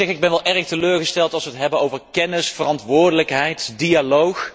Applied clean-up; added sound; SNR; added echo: none; none; none; none.